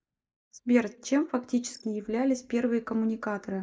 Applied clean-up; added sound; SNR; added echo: neural mask model DeepFilterNet 3.